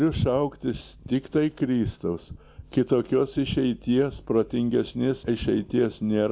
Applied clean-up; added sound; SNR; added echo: none; none; none; none.